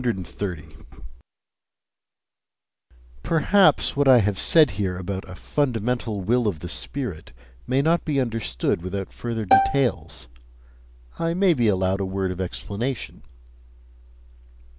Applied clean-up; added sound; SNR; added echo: none; Bowed string instrument; -2 dB; none.